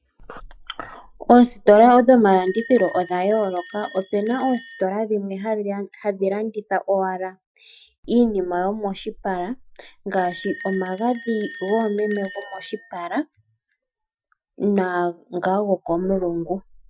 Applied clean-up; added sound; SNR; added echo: classical method Wiener filter.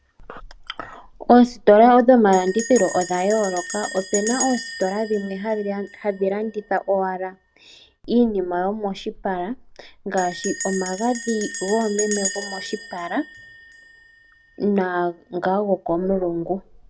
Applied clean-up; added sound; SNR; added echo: none; Bell; 13 dB; none.